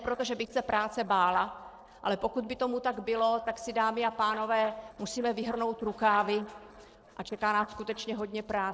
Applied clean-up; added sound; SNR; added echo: neural separator model SepFormer DNS4.